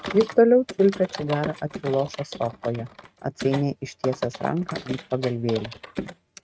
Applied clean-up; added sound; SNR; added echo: neural mask model RNNoise.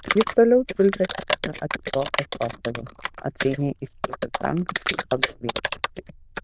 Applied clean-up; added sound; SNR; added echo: neural diffusion model UNIVERSE++.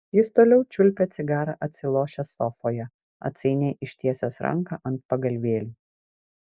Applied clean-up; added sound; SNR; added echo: none; none; none; none.